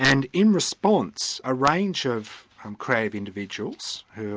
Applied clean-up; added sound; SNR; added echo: none; none; none; none.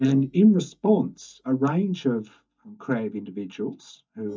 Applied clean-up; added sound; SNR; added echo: neural mask model DeepFilterNet 3.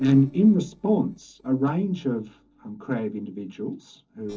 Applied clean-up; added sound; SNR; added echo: neural separator model SepFormer DNS4.